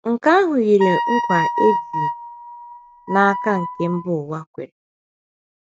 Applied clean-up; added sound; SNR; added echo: neural mask model RNNoise.